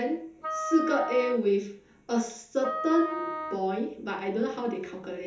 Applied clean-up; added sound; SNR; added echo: none; Wind instrument, woodwind instrument; 6 dB; reverberation time 0.6 s.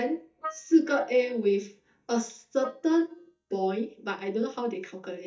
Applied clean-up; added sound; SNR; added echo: neural mask model DeepFilterNet 3.